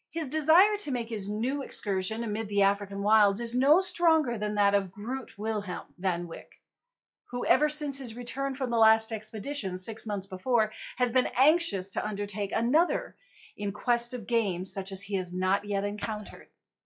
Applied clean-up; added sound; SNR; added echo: classical method log-MMSE.